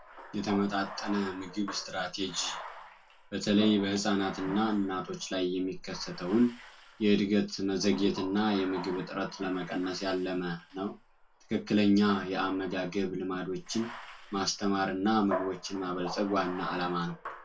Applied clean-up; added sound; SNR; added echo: none; Bathtub (filling or washing); 14 dB; reverberation time 0.2 s.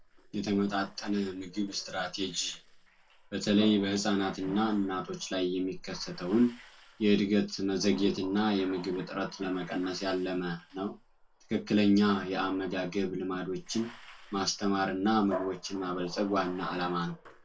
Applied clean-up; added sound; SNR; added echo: neural separator model SepFormer DNS4.